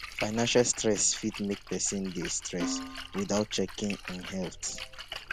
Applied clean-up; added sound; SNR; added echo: none; Splash, splatter + Snare drum; 9 dB; none.